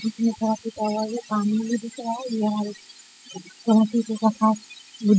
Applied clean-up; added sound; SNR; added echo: classical method spectral subtraction.